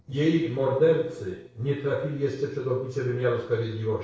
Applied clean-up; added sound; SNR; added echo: neural separator model SepFormer DNS4.